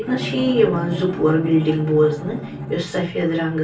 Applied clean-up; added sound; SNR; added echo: none; Bowed string instrument; 10 dB; reverberation time 0.2 s.